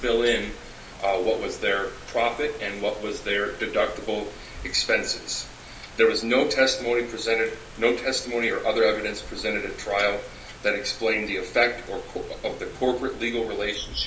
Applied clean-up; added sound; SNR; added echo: none; Rain; 17 dB; reverberation time 0.3 s.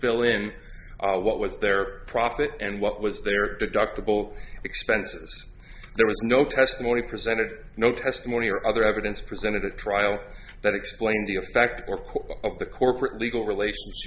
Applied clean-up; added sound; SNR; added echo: none; none; none; none.